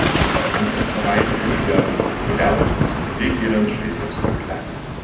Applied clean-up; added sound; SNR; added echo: none; Thunder / Rain; -3 dB; reverberation time 0.7 s.